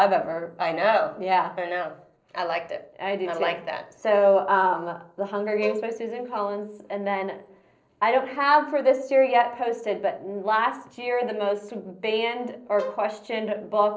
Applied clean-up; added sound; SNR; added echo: neural separator model SepFormer DNS4.